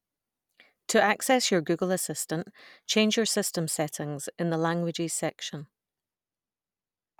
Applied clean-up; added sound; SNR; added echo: none; none; none; none.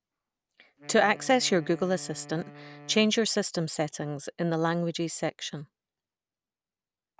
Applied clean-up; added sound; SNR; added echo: none; Wind instrument, woodwind instrument; 20 dB; none.